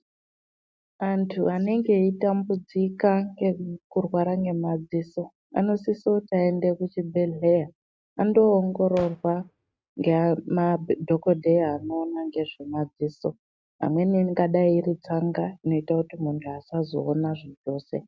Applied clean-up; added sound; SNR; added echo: neural mask model RNNoise.